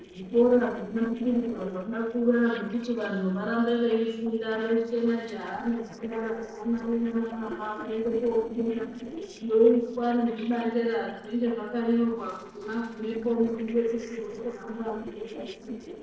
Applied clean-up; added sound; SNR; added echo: neural separator model SepFormer DNS4.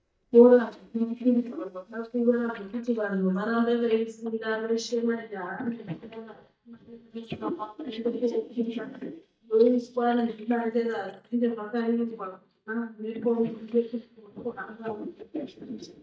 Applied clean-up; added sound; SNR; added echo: neural mask model DeepFilterNet 3.